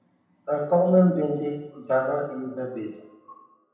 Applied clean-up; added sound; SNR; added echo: none; none; none; reverberation time 0.8 s.